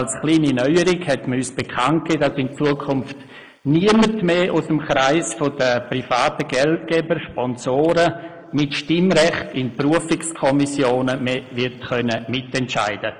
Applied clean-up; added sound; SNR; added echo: neural mask model Resemble Enhance denoiser.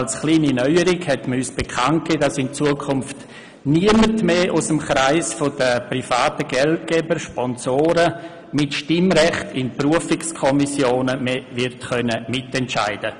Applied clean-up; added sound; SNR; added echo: none; none; none; none.